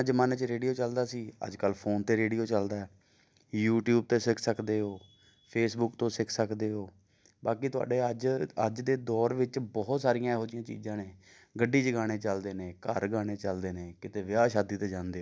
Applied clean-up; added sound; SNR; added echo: none; none; none; none.